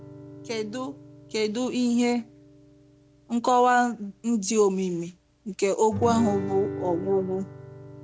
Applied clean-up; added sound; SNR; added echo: none; Guitar; 12 dB; none.